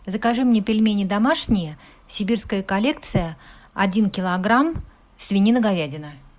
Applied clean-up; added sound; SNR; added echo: none; none; none; none.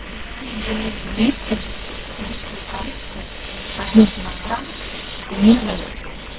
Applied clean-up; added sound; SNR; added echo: neural separator model SepFormer WHAMR!.